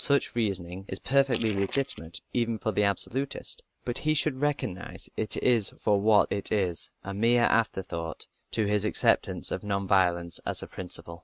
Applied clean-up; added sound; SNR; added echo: neural mask model RNNoise.